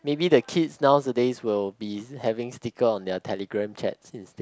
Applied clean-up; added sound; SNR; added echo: none; none; none; none.